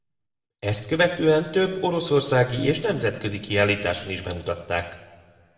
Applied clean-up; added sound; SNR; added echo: none; none; none; reverberation time 1.5 s.